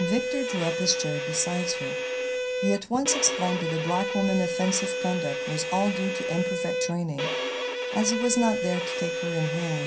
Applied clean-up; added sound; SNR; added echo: none; Bowed string instrument; 2 dB; reverberation time 0.3 s.